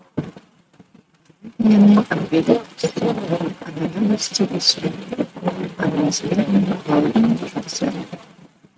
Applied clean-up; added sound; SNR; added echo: neural mask model RNNoise.